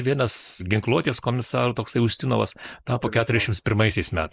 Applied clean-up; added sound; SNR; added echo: neural mask model Resemble Enhance denoiser.